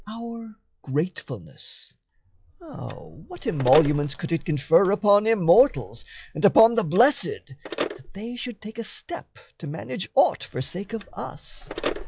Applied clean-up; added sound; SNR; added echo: classical method log-MMSE.